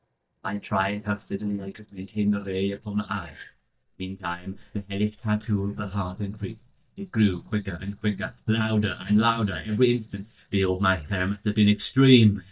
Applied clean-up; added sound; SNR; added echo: neural mask model DeepFilterNet 3.